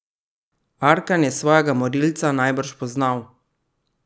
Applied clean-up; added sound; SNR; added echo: none; none; none; none.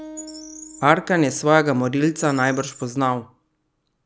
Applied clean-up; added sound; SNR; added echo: none; Bird + Acoustic guitar; 20 dB; none.